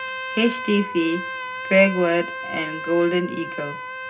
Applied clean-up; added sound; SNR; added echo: none; Trumpet; 9 dB; reverberation time 0.4 s.